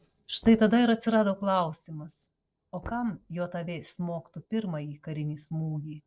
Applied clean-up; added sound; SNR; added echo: neural separator model SepFormer DNS4.